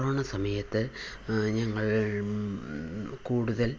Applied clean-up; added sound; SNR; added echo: none; none; none; none.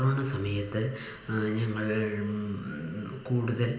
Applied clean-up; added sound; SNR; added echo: none; none; none; reverberation time 0.8 s.